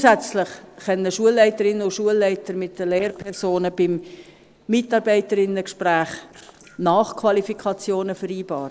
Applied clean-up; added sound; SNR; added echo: neural separator model SepFormer DNS4.